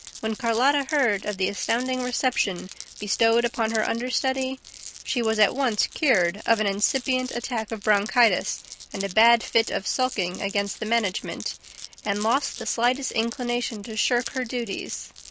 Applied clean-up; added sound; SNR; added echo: none; Glass; 16 dB; none.